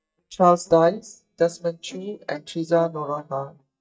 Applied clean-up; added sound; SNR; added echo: neural mask model DeepFilterNet 3.